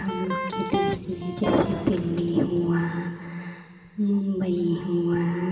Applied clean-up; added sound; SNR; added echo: none; Electric guitar; 5 dB; reverberation time 2.4 s.